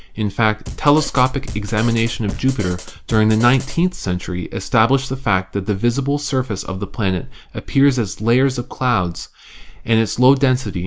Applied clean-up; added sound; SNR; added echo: none; Drum kit; 14 dB; none.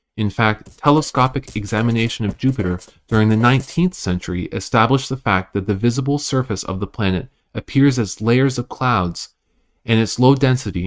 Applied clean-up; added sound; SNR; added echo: neural mask model RNNoise.